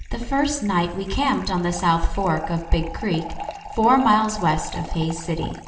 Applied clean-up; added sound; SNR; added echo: none; Fill (with liquid) / Trickle, dribble; 15 dB; reverberation time 0.9 s.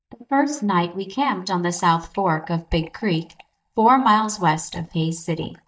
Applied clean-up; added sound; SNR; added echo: neural mask model DeepFilterNet 3.